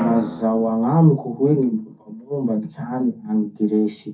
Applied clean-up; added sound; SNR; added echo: none; Drum; 16 dB; reverberation time 0.3 s.